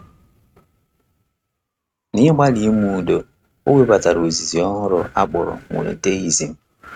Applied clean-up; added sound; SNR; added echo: neural mask model RNNoise.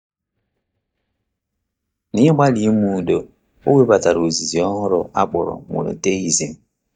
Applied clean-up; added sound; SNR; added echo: neural mask model DeepFilterNet 3.